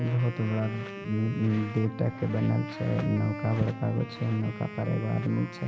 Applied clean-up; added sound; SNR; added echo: none; Wind instrument, woodwind instrument; 12 dB; reverberation time 0.6 s.